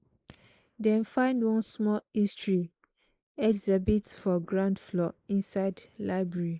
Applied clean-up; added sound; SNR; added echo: neural mask model Resemble Enhance denoiser.